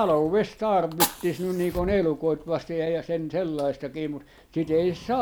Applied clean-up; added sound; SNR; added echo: none; Fire; 11 dB; none.